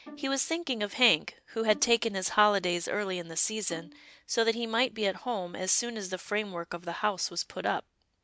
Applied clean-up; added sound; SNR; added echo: none; Bowed string instrument; 19 dB; none.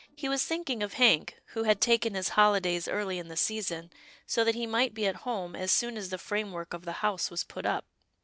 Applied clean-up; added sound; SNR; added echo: neural separator model SepFormer DNS4.